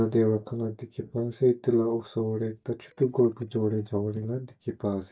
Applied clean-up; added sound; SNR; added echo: neural mask model DeepFilterNet 3.